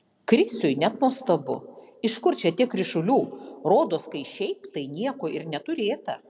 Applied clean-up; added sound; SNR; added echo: none; none; none; none.